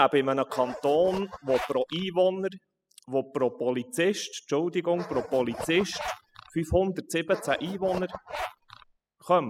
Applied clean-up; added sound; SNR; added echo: classical method spectral subtraction.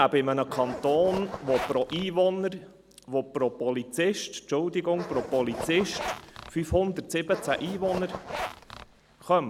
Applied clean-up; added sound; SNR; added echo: none; Zipper (clothing); 10 dB; none.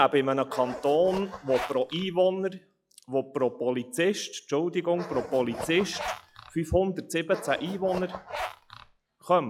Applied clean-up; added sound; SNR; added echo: classical method log-MMSE.